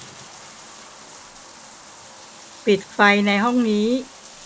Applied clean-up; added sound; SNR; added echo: none; Bathtub (filling or washing); 19 dB; none.